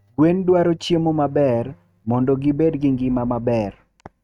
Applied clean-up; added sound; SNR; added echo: neural mask model RNNoise.